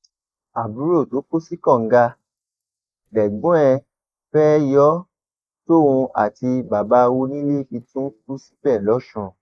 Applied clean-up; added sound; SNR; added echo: neural mask model Resemble Enhance denoiser.